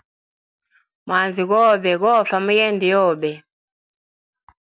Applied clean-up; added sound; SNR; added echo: none; none; none; none.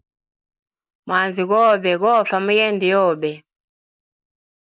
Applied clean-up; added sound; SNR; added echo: neural mask model Resemble Enhance denoiser.